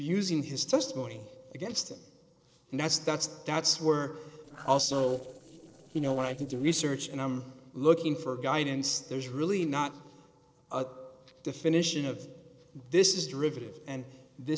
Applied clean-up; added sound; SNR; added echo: neural separator model SepFormer DNS4.